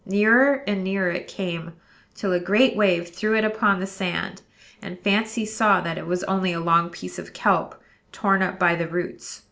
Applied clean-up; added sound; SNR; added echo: none; none; none; none.